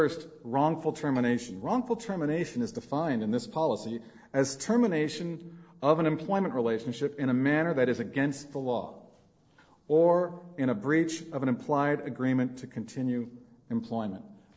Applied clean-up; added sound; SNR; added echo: neural separator model SepFormer DNS4.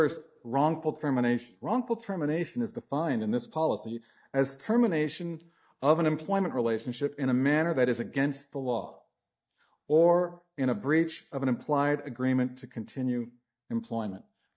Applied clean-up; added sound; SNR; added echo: neural mask model DeepFilterNet 3.